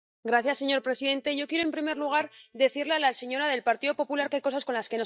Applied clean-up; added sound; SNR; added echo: neural mask model DeepFilterNet 3.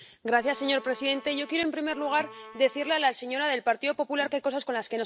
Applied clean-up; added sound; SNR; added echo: none; Bowed string instrument; 17 dB; none.